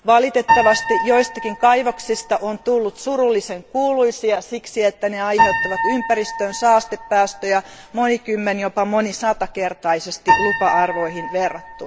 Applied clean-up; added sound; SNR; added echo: none; Piano; 6 dB; none.